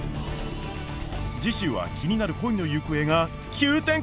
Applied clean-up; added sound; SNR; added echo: none; none; none; none.